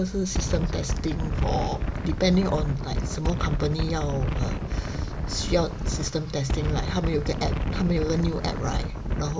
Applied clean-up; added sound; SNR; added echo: none; Wind; 0 dB; none.